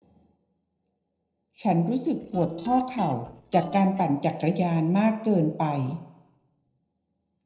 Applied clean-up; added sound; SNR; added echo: neural separator model SepFormer DNS4.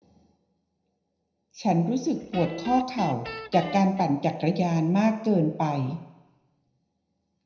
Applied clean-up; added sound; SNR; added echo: none; Guitar; 12 dB; reverberation time 0.7 s.